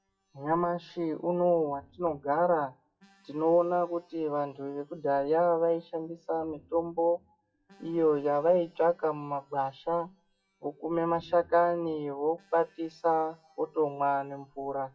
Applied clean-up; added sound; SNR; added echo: classical method WPE with log-MMSE.